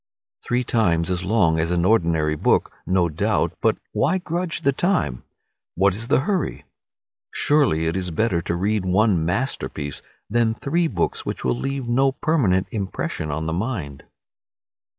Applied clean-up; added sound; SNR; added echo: none; none; none; none.